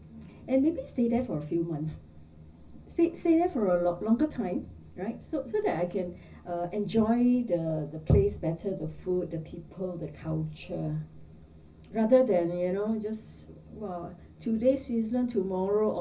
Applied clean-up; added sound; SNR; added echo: none; none; none; reverberation time 0.4 s.